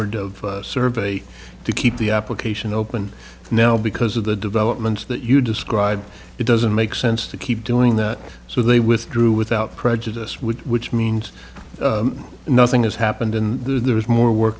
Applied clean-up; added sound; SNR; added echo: none; none; none; none.